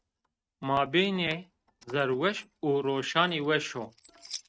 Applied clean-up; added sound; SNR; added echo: neural mask model RNNoise.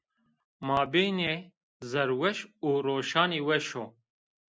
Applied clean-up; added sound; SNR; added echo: none; none; none; none.